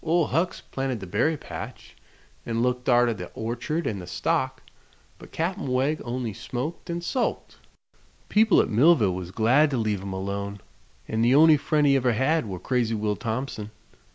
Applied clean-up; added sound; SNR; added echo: none; none; none; none.